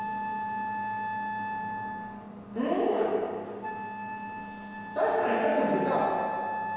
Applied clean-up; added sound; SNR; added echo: none; Wind instrument, woodwind instrument; 4 dB; reverberation time 1.9 s.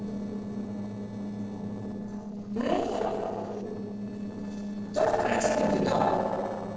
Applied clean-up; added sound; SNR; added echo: neural separator model SepFormer DNS4.